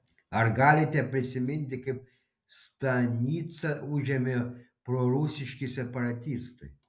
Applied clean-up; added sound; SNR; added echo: none; none; none; none.